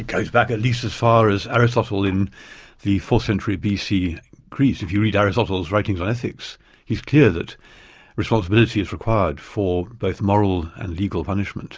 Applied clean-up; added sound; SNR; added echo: none; none; none; none.